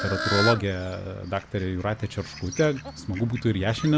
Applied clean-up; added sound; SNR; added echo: none; Fowl; 8 dB; none.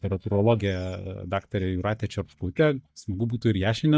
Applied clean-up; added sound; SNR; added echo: neural mask model DeepFilterNet 3.